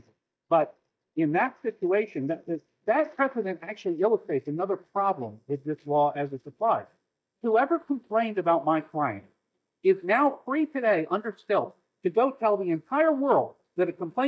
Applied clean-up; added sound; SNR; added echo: neural mask model DeepFilterNet 3.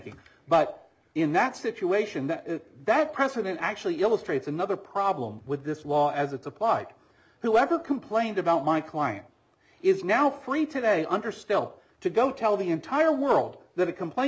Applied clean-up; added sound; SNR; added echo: none; none; none; none.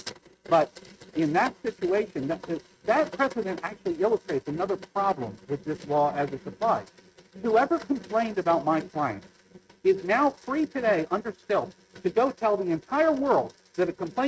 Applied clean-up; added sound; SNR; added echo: neural mask model RNNoise.